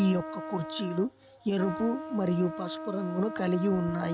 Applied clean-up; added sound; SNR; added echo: none; Trumpet; 9 dB; none.